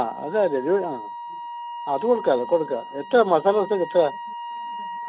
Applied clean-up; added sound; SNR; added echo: none; Wind instrument, woodwind instrument; 11 dB; none.